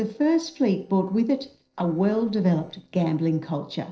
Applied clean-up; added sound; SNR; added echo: neural separator model SepFormer DNS4.